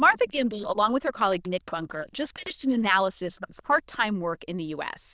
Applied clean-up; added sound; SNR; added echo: neural diffusion model UNIVERSE++.